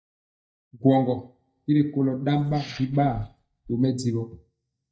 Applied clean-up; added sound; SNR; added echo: neural mask model DeepFilterNet 3.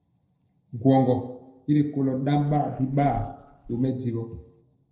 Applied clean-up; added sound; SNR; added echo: neural separator model SepFormer DNS4.